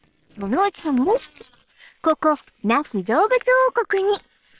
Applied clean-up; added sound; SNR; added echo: neural separator model SepFormer WHAM!.